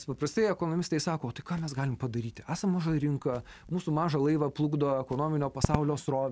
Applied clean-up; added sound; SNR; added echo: none; Crackle; 12 dB; none.